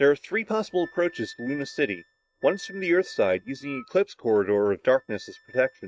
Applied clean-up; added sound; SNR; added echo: neural mask model RNNoise.